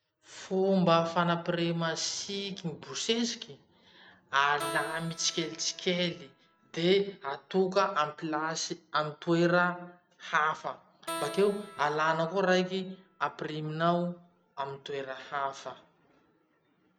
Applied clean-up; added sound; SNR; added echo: none; Keyboard (musical); 14 dB; none.